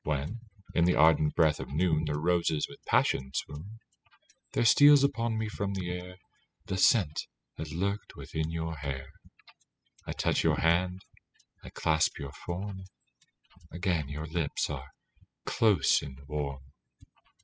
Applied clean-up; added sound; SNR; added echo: classical method spectral subtraction.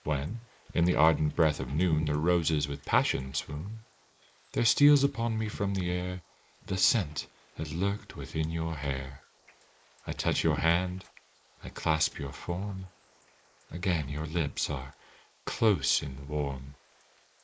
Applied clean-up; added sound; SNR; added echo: neural mask model Resemble Enhance denoiser.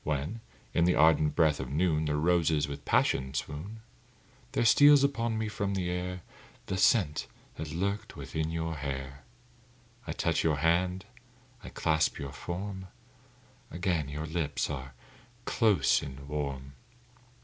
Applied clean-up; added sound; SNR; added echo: none; none; none; none.